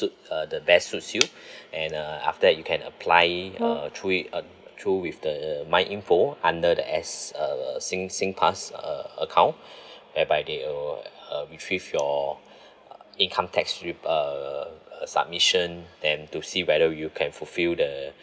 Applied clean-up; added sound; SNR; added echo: none; Brass instrument; 6 dB; none.